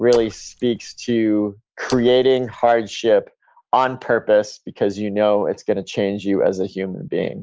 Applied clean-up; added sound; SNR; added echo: neural mask model Resemble Enhance denoiser.